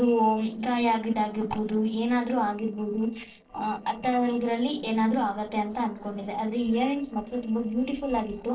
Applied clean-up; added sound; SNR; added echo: neural separator model SepFormer DNS4.